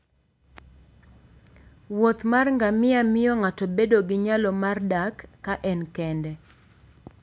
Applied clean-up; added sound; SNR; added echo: none; none; none; none.